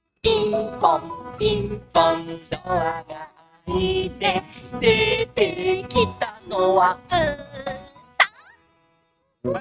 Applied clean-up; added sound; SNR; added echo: neural mask model RNNoise.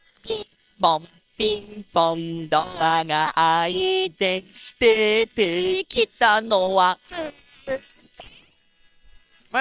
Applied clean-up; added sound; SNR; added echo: neural separator model SepFormer WHAM!.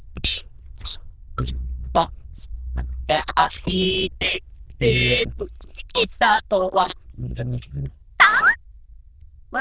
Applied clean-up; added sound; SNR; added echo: neural diffusion model UNIVERSE++.